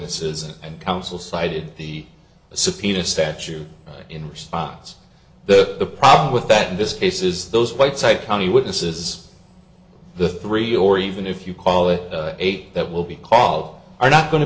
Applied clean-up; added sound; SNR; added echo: none; none; none; reverberation time 0.6 s.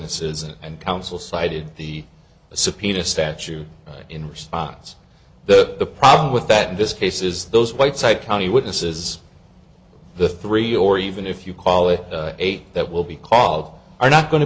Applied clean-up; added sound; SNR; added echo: none; none; none; none.